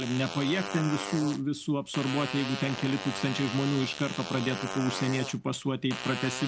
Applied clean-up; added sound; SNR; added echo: none; Fart; 8 dB; none.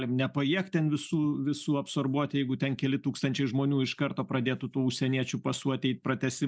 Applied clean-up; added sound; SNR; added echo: none; none; none; none.